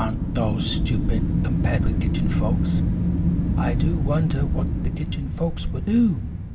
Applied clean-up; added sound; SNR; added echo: none; Wind; -3 dB; reverberation time 0.4 s.